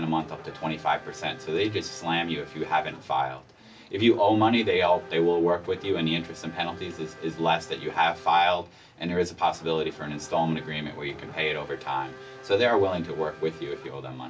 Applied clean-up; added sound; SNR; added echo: none; Race car, auto racing / Accelerating, revving, vroom; 19 dB; none.